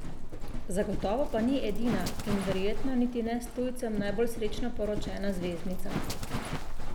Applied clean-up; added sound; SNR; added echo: none; Livestock, farm animals, working animals; -1 dB; none.